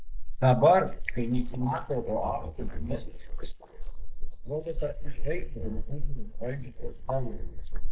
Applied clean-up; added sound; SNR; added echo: neural mask model Resemble Enhance denoiser.